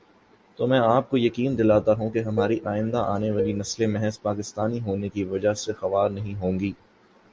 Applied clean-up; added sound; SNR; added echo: none; Dishes, pots, and pans; 9 dB; none.